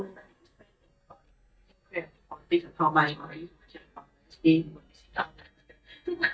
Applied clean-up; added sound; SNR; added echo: neural mask model DeepFilterNet 3.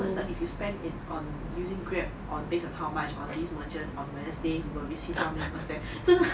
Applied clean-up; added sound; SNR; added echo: none; none; none; none.